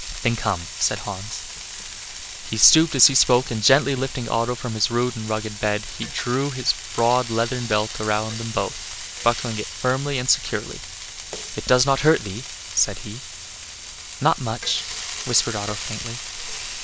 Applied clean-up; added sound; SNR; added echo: none; Frying (food); 10 dB; none.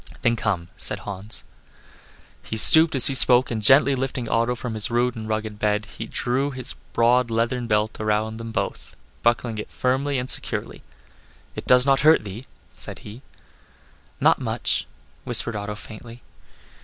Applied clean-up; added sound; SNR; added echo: none; none; none; none.